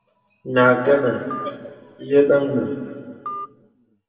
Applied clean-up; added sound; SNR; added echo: none; Telephone; 16 dB; reverberation time 2.1 s.